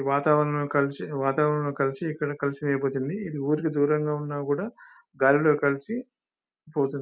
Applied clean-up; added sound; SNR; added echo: none; none; none; none.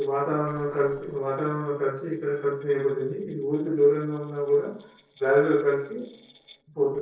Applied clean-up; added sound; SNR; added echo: neural separator model SepFormer DNS4.